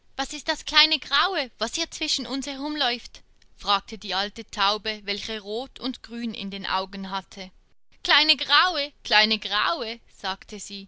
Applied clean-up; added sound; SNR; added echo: none; none; none; none.